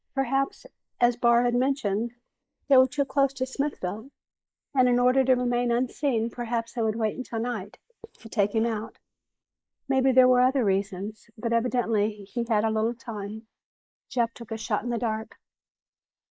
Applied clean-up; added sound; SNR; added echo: neural mask model Resemble Enhance denoiser.